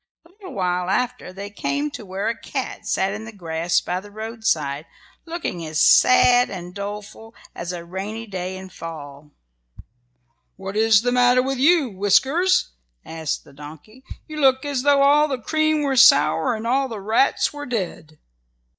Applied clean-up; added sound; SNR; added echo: neural mask model DeepFilterNet 3.